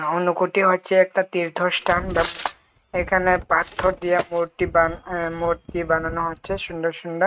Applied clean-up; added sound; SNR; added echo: neural mask model RNNoise.